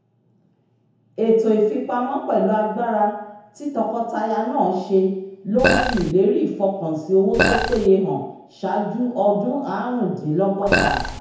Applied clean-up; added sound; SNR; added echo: none; Burping, eructation; -1 dB; reverberation time 0.9 s.